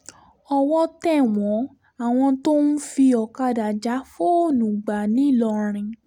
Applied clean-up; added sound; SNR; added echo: none; none; none; none.